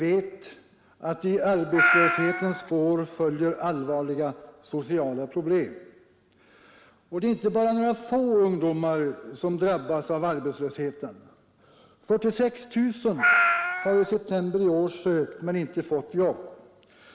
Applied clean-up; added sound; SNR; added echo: none; Meow; -2 dB; none.